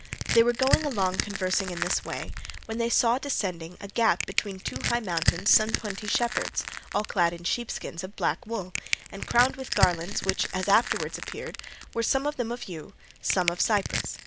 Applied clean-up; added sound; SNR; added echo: none; Crushing; 5 dB; none.